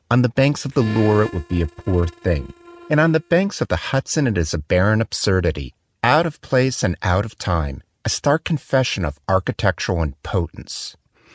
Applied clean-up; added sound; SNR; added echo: neural mask model RNNoise.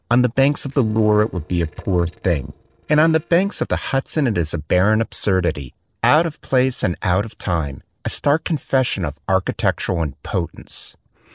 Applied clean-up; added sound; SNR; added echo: neural separator model SepFormer DNS4.